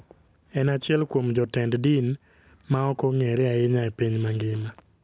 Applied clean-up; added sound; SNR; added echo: none; none; none; none.